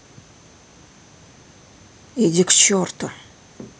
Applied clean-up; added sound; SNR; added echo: none; none; none; none.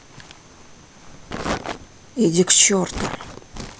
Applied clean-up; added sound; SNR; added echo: none; Crumpling, crinkling; 11 dB; none.